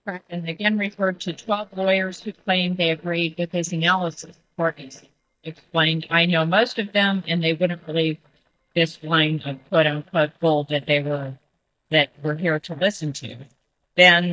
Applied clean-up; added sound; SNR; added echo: neural mask model DeepFilterNet 3.